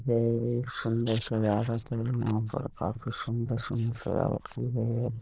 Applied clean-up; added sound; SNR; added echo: neural diffusion model UNIVERSE++.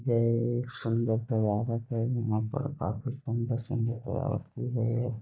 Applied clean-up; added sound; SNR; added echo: neural mask model DeepFilterNet 3.